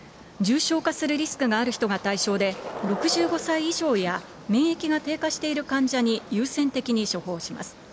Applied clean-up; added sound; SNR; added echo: none; Skateboard; 15 dB; none.